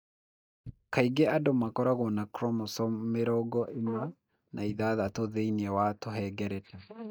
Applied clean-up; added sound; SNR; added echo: neural mask model DeepFilterNet 3.